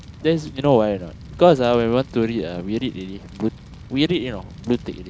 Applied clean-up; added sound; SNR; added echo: none; Fire; 18 dB; none.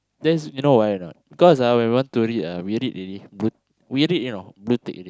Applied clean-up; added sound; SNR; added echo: none; none; none; none.